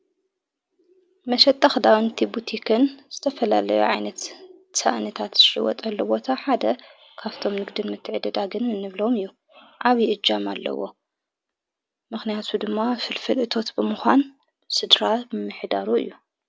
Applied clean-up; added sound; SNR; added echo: none; none; none; none.